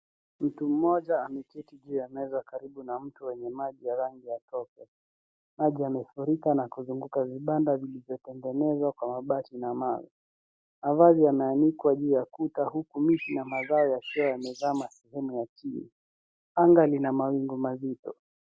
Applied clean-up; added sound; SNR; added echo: none; Bird; 14 dB; none.